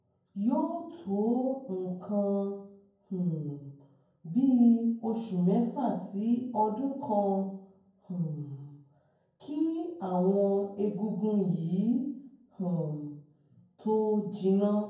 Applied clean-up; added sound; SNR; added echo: none; none; none; reverberation time 0.9 s.